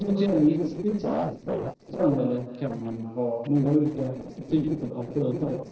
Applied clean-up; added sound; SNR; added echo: neural separator model SepFormer DNS4.